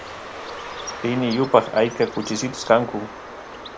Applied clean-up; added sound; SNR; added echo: none; Bird; 12 dB; none.